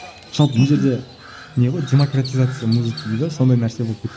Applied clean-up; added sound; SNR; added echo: none; Crow; 17 dB; none.